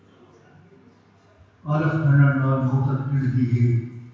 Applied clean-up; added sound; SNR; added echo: none; none; none; reverberation time 1.1 s.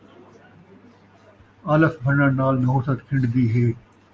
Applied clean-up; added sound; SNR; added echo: none; none; none; none.